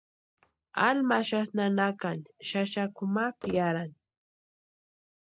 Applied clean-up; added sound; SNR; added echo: neural mask model RNNoise.